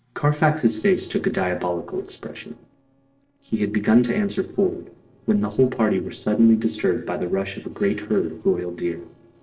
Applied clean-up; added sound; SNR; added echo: neural separator model SepFormer DNS4.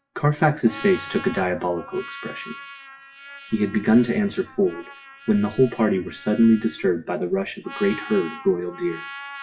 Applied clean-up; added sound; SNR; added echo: classical method WPE with log-MMSE.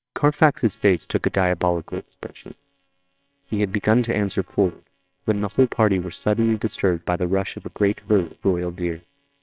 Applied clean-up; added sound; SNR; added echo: neural separator model SepFormer WHAMR!.